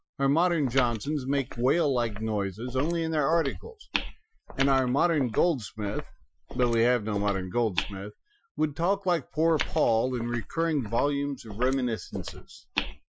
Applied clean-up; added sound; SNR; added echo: classical method Wiener filter.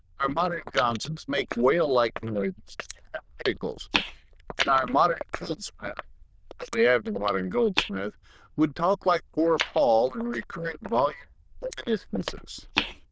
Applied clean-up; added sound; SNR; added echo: neural diffusion model UNIVERSE++.